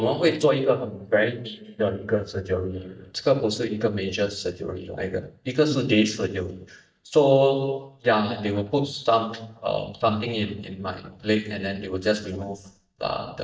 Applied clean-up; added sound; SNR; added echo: neural mask model DeepFilterNet 3.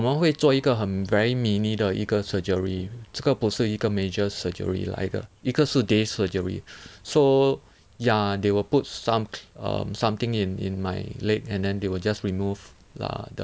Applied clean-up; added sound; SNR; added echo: none; none; none; none.